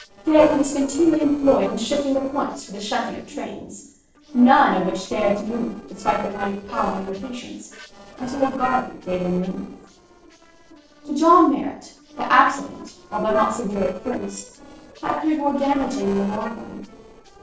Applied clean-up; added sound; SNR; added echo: neural separator model SepFormer DNS4.